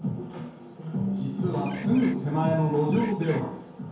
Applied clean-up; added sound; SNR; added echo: none; Bird; 17 dB; reverberation time 1.0 s.